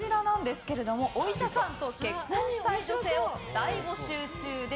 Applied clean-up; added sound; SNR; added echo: none; none; none; none.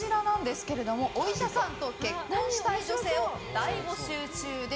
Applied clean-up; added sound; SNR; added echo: none; Harmonica; 16 dB; none.